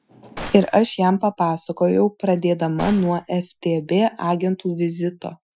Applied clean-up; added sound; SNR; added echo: classical method Wiener filter.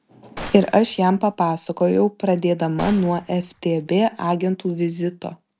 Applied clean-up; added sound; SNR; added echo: none; Gunshot, gunfire; 17 dB; none.